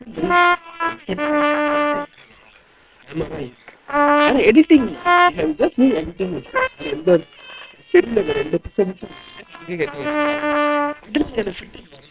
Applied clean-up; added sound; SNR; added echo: neural separator model SepFormer WHAM!.